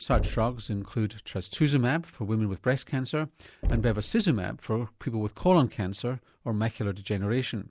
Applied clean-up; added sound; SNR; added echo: none; Knock; 9 dB; none.